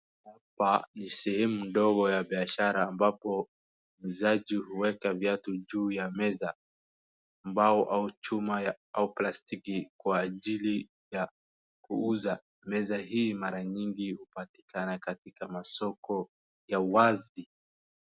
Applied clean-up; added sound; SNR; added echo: none; none; none; none.